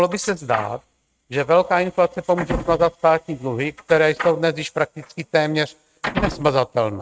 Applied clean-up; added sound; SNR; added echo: neural mask model RNNoise.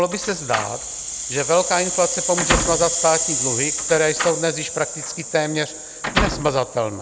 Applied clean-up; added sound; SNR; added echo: none; Slam + Rattle (instrument); 2 dB; none.